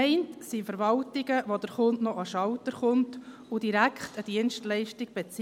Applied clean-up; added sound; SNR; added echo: none; none; none; none.